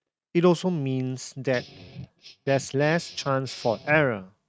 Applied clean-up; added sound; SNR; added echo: neural mask model RNNoise.